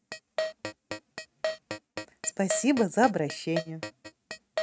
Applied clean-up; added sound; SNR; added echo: neural mask model RNNoise.